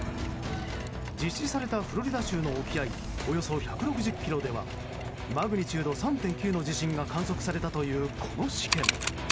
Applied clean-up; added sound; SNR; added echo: none; Mechanisms; 10 dB; none.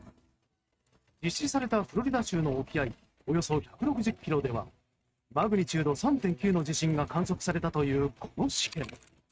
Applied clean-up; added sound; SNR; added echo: neural mask model RNNoise.